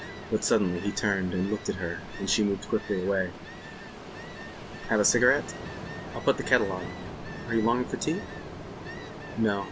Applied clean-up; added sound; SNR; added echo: none; Ocean; 10 dB; none.